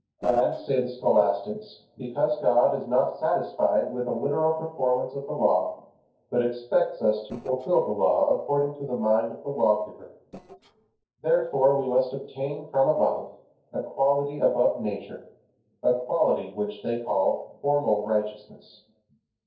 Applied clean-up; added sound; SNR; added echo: neural separator model SepFormer DNS4.